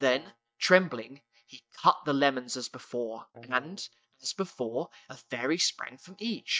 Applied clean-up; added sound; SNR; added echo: neural mask model DeepFilterNet 3.